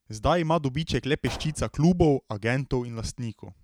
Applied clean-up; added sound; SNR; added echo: none; Explosion; 19 dB; none.